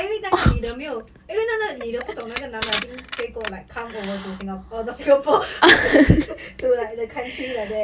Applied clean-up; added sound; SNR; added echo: none; Crushing; 12 dB; none.